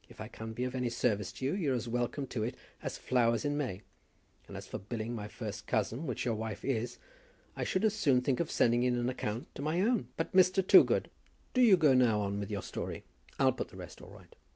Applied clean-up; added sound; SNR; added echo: none; none; none; none.